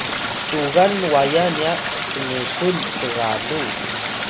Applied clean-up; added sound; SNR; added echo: none; Stream; 1 dB; none.